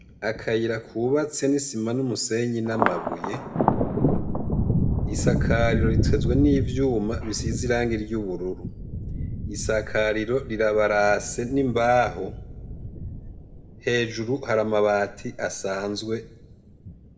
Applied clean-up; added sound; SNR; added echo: none; Thunder; 2 dB; reverberation time 0.6 s.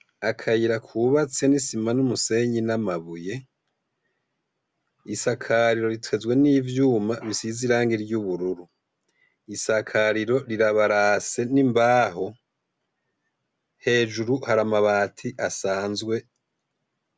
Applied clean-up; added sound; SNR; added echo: none; none; none; none.